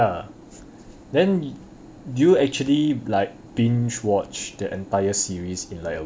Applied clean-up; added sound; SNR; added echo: none; none; none; none.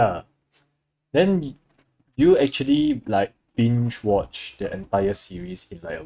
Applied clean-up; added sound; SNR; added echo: neural mask model RNNoise.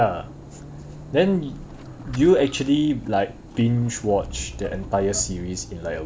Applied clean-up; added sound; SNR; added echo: none; Squeak / Accelerating, revving, vroom / Vehicle; 15 dB; none.